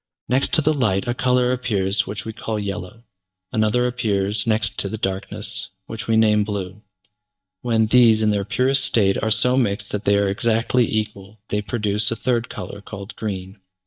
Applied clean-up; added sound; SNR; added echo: neural mask model DeepFilterNet 3.